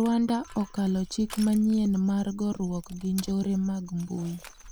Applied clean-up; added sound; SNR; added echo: none; Crushing; 19 dB; none.